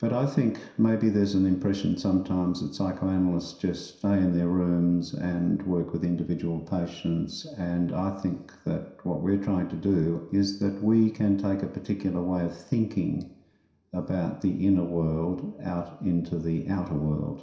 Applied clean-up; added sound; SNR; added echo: none; none; none; reverberation time 0.7 s.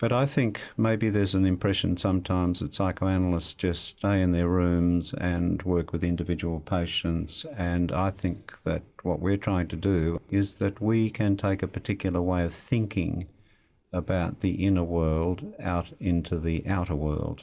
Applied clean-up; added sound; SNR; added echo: none; none; none; none.